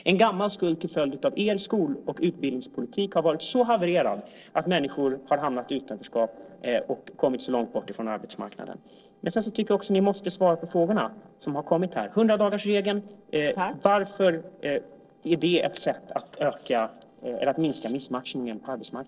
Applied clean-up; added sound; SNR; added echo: neural separator model SepFormer DNS4.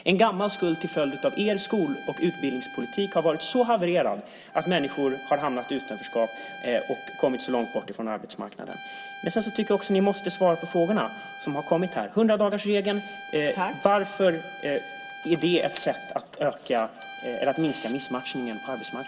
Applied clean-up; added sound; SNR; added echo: none; Trumpet; 15 dB; reverberation time 0.4 s.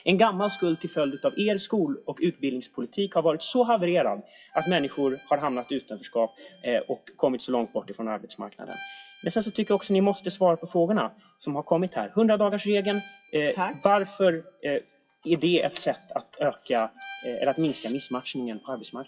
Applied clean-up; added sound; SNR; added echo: classical method WPE with log-MMSE.